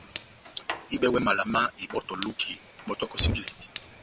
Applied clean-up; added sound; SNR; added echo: none; Fire; 7 dB; none.